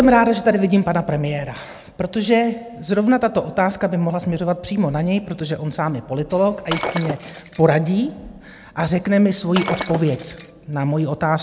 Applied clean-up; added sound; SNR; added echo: none; Shatter; 10 dB; none.